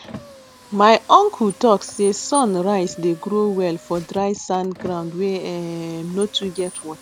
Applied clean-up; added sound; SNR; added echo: none; Car; 19 dB; none.